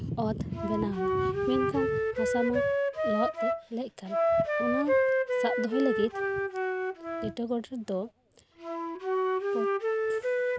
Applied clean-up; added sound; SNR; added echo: none; Wind instrument, woodwind instrument; -4 dB; none.